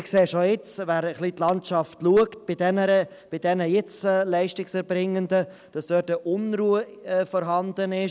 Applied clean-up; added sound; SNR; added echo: none; none; none; none.